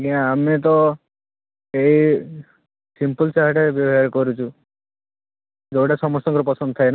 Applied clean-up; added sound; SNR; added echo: none; none; none; none.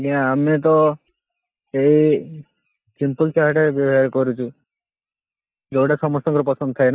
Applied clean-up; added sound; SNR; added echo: neural mask model DeepFilterNet 3.